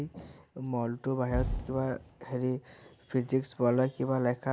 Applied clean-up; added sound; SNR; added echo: none; Fireworks; 8 dB; none.